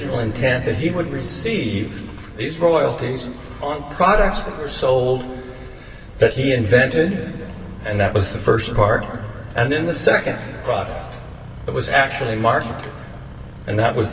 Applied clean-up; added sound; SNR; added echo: none; Engine starting; 18 dB; reverberation time 2.2 s.